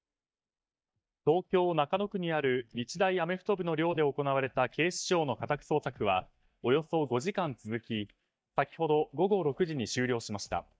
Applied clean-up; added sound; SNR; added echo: neural mask model DeepFilterNet 3.